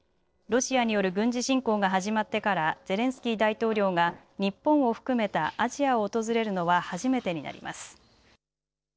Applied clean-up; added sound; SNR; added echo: neural separator model SepFormer DNS4.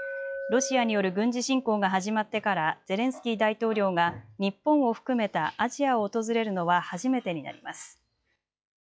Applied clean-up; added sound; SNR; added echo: classical method log-MMSE.